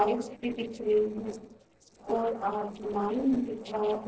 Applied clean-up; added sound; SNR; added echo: neural separator model SepFormer DNS4.